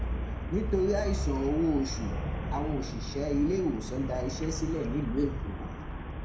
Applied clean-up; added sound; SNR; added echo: none; Traffic noise, roadway noise; 3 dB; reverberation time 0.6 s.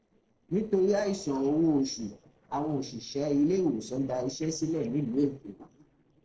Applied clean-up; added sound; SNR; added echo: neural separator model SepFormer DNS4.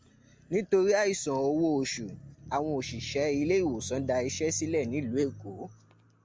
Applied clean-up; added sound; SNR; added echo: none; none; none; none.